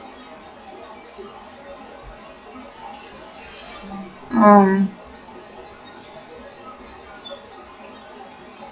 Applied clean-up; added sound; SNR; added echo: classical method WPE with log-MMSE.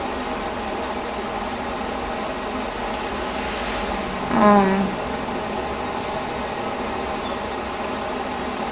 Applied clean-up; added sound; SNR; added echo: none; Motorcycle; 14 dB; reverberation time 2.3 s.